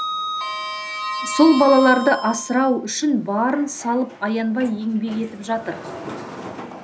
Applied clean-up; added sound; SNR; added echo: none; Sliding door; 10 dB; none.